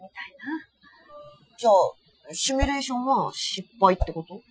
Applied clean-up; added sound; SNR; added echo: classical method Wiener filter.